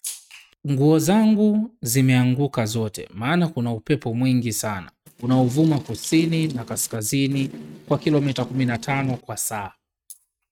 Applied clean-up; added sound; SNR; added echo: neural mask model RNNoise.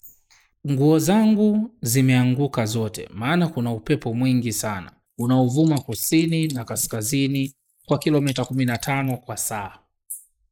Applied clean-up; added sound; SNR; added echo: neural mask model Resemble Enhance denoiser.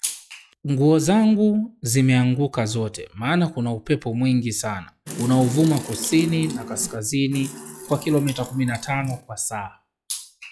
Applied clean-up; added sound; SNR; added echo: classical method log-MMSE.